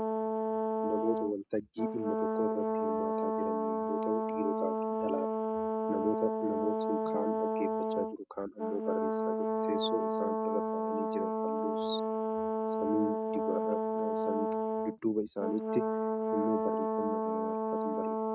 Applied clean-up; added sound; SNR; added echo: neural mask model RNNoise.